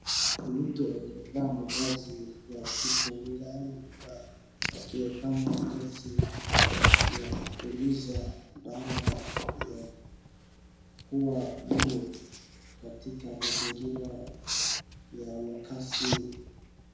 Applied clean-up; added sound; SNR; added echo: none; Writing; -3 dB; reverberation time 1.0 s.